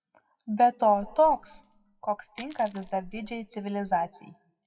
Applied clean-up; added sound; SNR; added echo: classical method WPE with log-MMSE.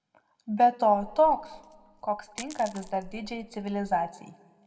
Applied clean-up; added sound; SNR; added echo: none; Coin (dropping); 19 dB; reverberation time 0.9 s.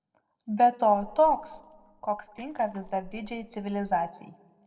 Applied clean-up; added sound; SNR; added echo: neural separator model SepFormer DNS4.